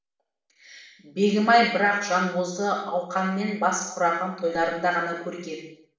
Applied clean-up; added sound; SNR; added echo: none; none; none; reverberation time 0.6 s.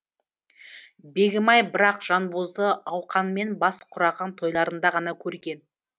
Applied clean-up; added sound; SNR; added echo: none; none; none; none.